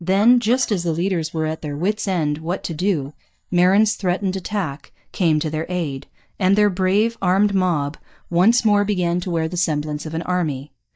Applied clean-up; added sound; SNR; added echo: neural mask model DeepFilterNet 3.